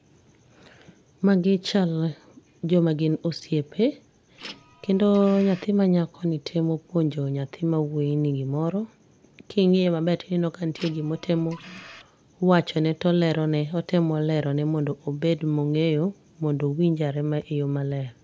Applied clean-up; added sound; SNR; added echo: none; Printer; 19 dB; none.